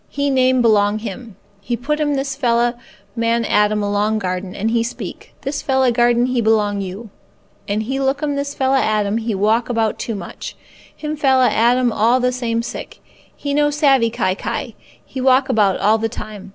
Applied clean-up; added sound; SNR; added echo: none; none; none; none.